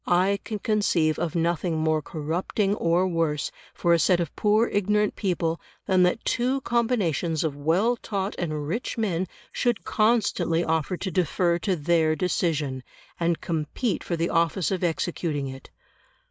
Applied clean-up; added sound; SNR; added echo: neural mask model Resemble Enhance denoiser.